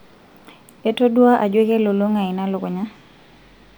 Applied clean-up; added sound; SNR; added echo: none; none; none; none.